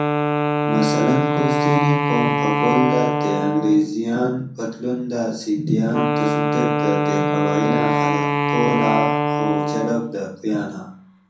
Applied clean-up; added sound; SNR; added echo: none; Wind instrument, woodwind instrument; -1 dB; reverberation time 0.6 s.